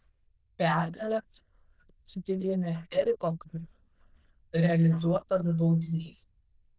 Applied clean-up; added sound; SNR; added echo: neural diffusion model UNIVERSE++.